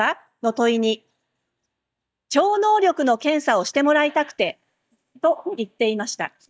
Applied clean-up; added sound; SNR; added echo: neural mask model DeepFilterNet 3.